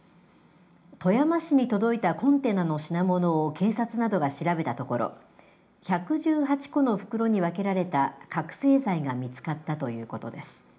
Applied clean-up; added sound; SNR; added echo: none; none; none; reverberation time 0.4 s.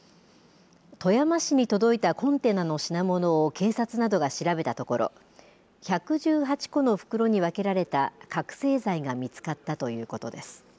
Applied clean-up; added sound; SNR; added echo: none; none; none; none.